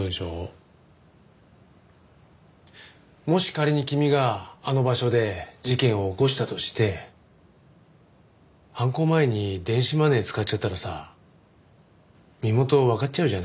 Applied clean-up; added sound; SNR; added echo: none; none; none; none.